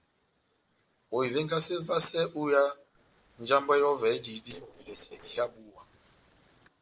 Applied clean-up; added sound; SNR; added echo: neural separator model SepFormer DNS4.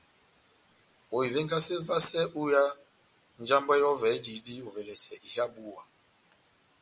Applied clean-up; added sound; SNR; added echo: none; none; none; none.